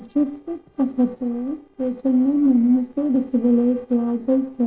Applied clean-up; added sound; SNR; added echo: neural separator model SepFormer DNS4.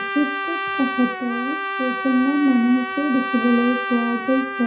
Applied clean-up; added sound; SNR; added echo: none; Trumpet; 5 dB; reverberation time 0.5 s.